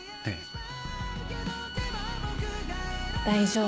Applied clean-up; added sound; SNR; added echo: none; Bowed string instrument; 12 dB; none.